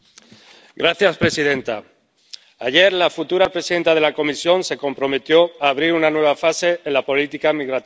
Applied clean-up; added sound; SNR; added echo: none; none; none; none.